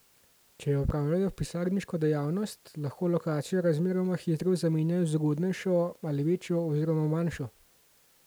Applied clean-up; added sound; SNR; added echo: none; none; none; none.